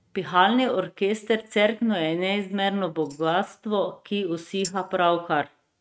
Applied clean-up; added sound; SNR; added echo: neural mask model RNNoise.